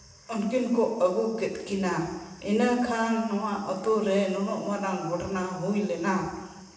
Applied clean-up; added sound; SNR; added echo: none; none; none; reverberation time 1.1 s.